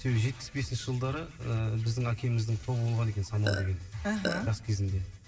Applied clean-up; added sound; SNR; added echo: none; Burping, eructation; 5 dB; reverberation time 2.7 s.